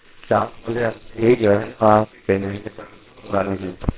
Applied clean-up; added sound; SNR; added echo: neural separator model SepFormer WHAMR!.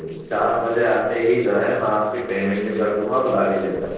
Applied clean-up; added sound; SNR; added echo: neural separator model SepFormer DNS4.